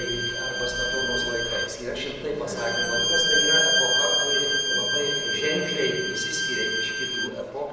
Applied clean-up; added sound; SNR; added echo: none; Bowed string instrument; -4 dB; reverberation time 0.7 s.